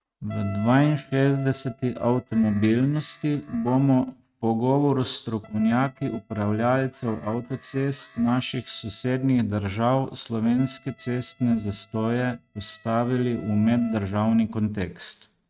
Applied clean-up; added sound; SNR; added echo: neural mask model RNNoise.